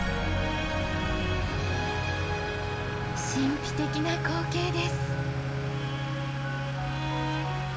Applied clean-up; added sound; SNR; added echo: none; Accelerating, revving, vroom / Motor vehicle (road); 3 dB; reverberation time 0.4 s.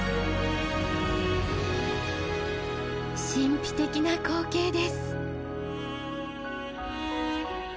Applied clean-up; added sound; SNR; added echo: none; none; none; none.